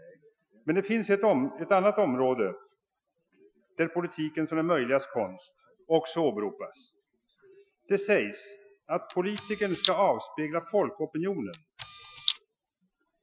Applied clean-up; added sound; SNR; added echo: classical method Wiener filter.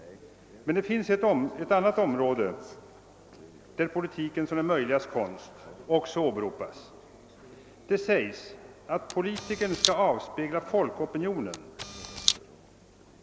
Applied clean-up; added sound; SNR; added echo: none; Camera; 2 dB; none.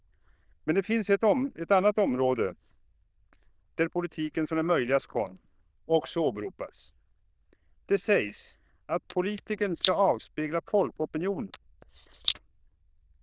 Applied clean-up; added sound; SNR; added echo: neural diffusion model UNIVERSE++.